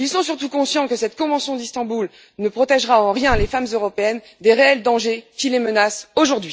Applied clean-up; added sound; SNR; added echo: none; Bird; 12 dB; none.